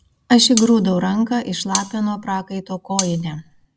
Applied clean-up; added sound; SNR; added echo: none; Cutlery, silverware; 10 dB; none.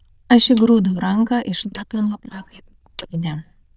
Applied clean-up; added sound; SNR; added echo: neural diffusion model UNIVERSE++.